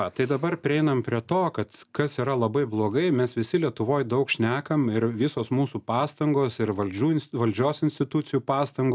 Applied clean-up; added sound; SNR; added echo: none; none; none; none.